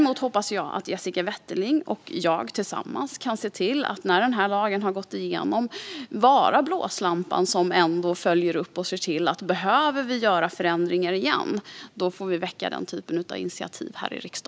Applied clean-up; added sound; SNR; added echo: none; none; none; none.